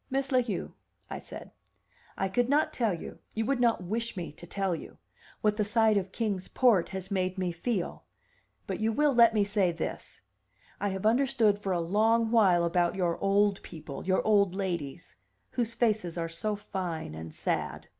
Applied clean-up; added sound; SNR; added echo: none; none; none; none.